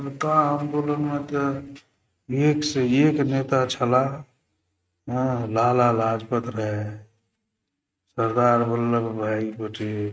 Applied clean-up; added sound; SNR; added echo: neural mask model RNNoise.